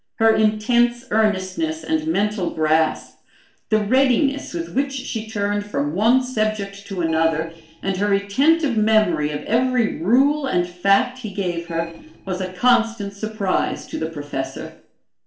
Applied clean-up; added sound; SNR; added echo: neural separator model SepFormer DNS4.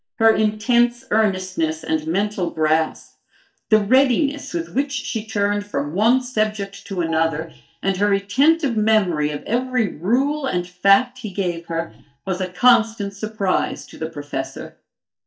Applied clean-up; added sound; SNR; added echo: neural mask model DeepFilterNet 3.